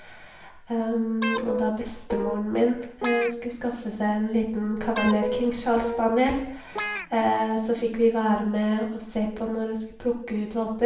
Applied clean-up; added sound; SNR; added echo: none; Guitar; 6 dB; reverberation time 0.6 s.